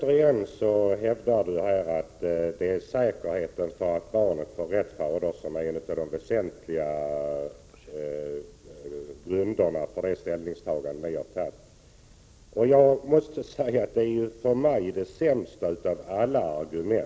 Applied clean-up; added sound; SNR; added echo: none; none; none; none.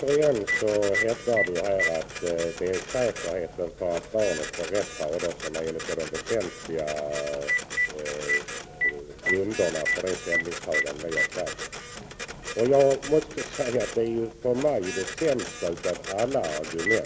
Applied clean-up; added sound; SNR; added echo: none; Telephone + Printer; 5 dB; none.